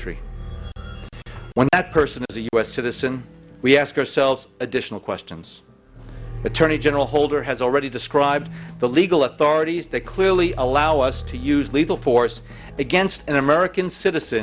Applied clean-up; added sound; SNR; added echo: none; none; none; none.